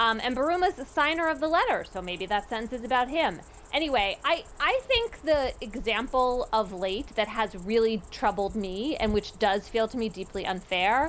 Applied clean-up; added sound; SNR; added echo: none; Cricket; 17 dB; none.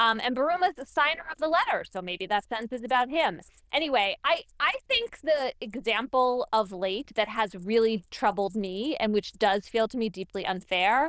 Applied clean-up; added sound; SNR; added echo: neural diffusion model UNIVERSE++.